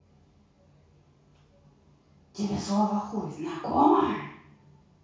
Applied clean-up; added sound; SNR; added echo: none; none; none; reverberation time 0.6 s.